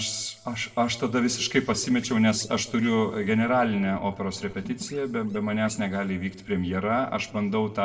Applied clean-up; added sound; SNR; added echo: neural separator model SepFormer DNS4.